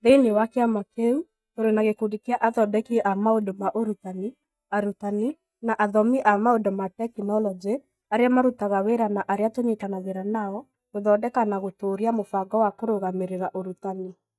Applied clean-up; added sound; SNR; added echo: neural mask model DeepFilterNet 3.